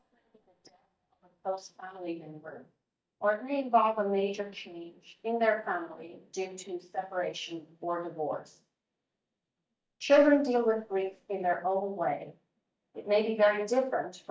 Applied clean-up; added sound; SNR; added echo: neural mask model DeepFilterNet 3.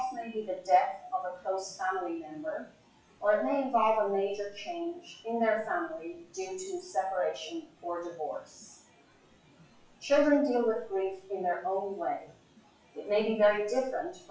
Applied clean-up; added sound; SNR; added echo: classical method WPE with log-MMSE.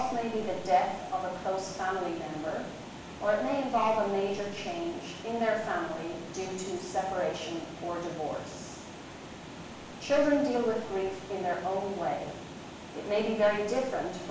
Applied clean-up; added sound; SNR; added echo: none; Water; 12 dB; reverberation time 0.7 s.